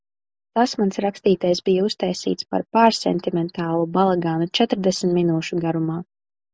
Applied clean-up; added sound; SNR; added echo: none; none; none; none.